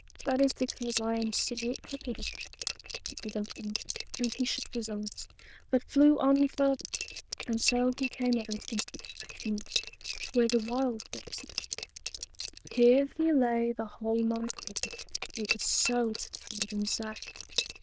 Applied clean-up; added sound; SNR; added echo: neural diffusion model UNIVERSE++.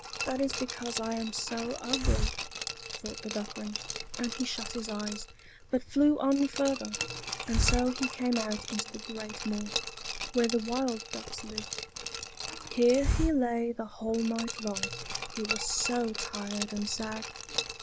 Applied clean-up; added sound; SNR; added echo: none; Glass + Hiss; 3 dB; none.